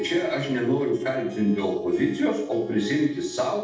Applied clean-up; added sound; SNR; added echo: neural separator model SepFormer DNS4.